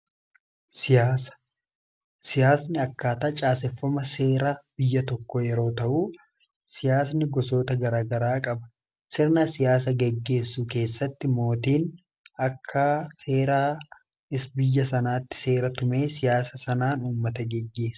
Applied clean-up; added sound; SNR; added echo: none; none; none; none.